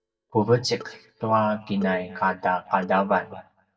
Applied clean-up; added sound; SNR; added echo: neural mask model DeepFilterNet 3.